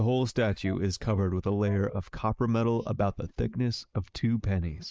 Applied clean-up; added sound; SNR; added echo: neural mask model Resemble Enhance denoiser.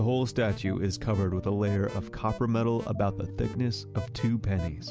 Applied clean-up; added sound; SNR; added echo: none; Alarm; 16 dB; none.